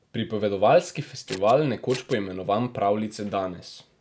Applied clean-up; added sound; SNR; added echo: none; Scissors; 16 dB; none.